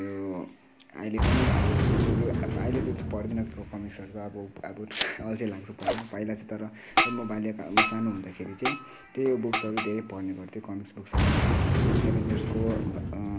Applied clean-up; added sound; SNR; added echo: none; Boom; -4 dB; none.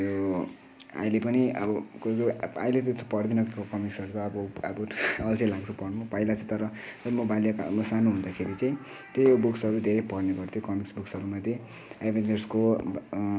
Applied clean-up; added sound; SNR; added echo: none; none; none; none.